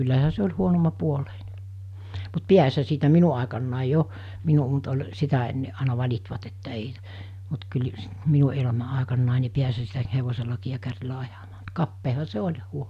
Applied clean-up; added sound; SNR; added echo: none; none; none; none.